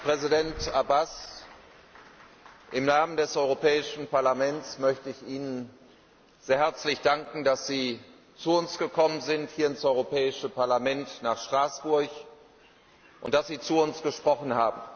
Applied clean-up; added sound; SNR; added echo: none; none; none; none.